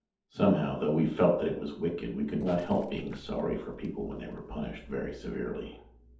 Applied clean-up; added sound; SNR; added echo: neural separator model SepFormer DNS4.